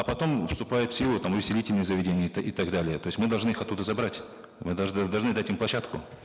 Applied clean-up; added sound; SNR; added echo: none; none; none; none.